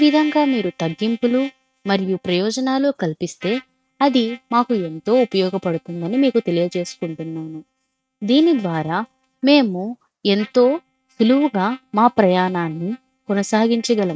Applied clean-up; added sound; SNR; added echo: neural mask model RNNoise.